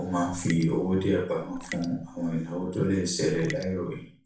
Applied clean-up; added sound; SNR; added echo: none; Raindrop; 16 dB; reverberation time 0.4 s.